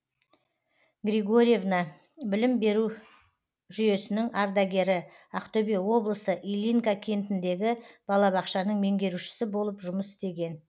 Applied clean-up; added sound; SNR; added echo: none; none; none; none.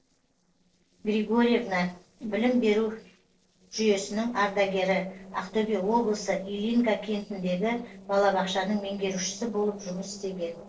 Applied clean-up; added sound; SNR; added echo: neural separator model SepFormer DNS4.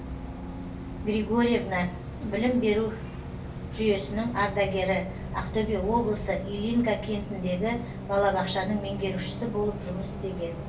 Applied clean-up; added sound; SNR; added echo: none; Bus; 7 dB; reverberation time 0.3 s.